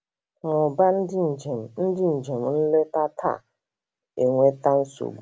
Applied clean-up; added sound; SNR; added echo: none; none; none; none.